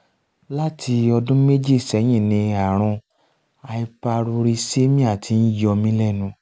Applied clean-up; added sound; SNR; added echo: none; none; none; none.